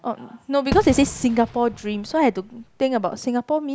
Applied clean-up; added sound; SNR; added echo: none; Fireworks; 12 dB; none.